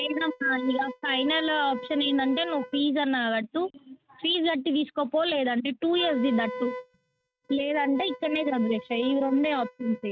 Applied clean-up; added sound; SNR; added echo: neural mask model RNNoise.